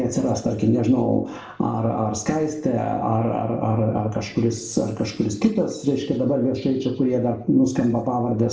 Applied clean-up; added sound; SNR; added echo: none; none; none; reverberation time 0.6 s.